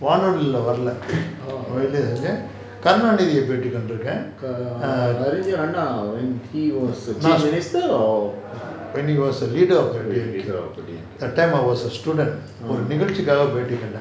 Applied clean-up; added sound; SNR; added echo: none; none; none; none.